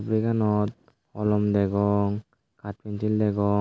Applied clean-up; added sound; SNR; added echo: none; none; none; none.